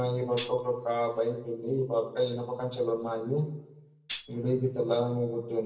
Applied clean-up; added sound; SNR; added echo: none; Tambourine; -4 dB; reverberation time 0.7 s.